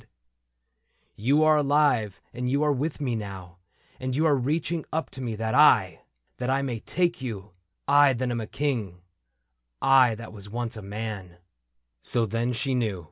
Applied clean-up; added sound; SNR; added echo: none; none; none; none.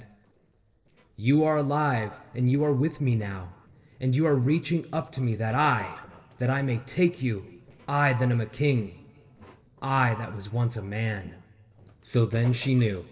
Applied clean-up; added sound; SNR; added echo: neural separator model SepFormer DNS4.